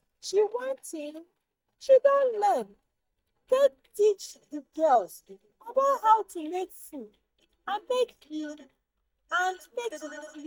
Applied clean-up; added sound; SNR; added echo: neural mask model DeepFilterNet 3.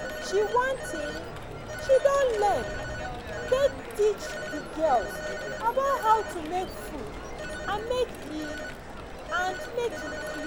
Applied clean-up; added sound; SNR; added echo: none; Telephone; 7 dB; none.